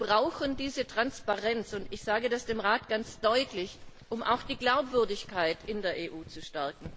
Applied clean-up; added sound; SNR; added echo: none; Walk, footsteps; 16 dB; none.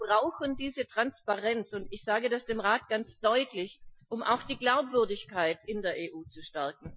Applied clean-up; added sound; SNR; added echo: classical method Wiener filter.